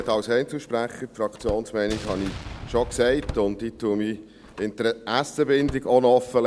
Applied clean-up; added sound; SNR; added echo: none; Slam + Explosion; 15 dB; none.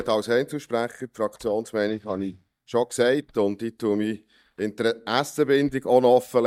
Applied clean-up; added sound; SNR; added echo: neural mask model DeepFilterNet 3.